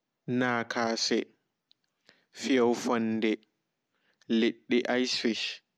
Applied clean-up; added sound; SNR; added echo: none; none; none; none.